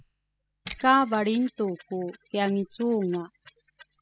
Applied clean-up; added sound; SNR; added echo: classical method spectral subtraction.